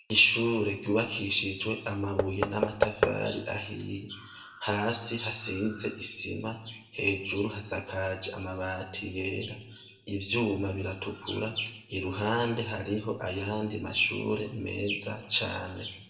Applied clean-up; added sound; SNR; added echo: none; Knock / Wood; 1 dB; reverberation time 0.7 s.